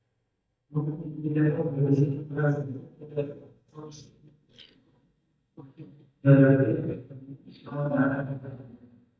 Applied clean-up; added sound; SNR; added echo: neural mask model DeepFilterNet 3.